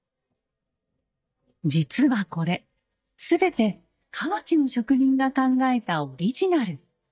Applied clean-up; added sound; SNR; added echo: neural mask model DeepFilterNet 3.